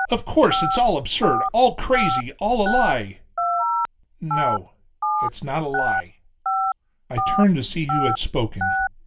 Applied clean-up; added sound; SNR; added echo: none; Telephone; 2 dB; reverberation time 0.2 s.